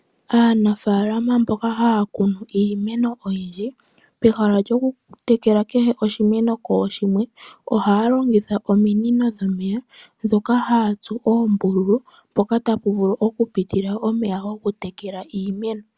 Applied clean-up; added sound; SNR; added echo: none; none; none; none.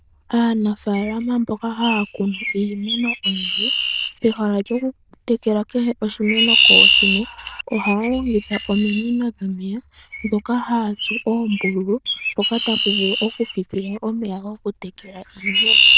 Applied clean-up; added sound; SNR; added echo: neural diffusion model UNIVERSE++.